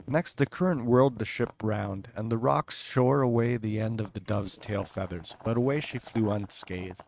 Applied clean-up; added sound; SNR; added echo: neural mask model RNNoise.